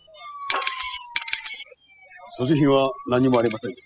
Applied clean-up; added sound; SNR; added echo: classical method spectral subtraction.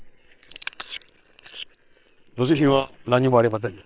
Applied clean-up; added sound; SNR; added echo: neural separator model SepFormer WHAM!.